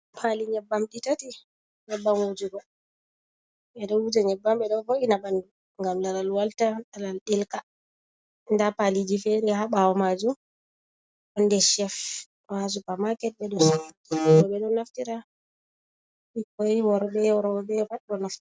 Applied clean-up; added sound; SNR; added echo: none; none; none; none.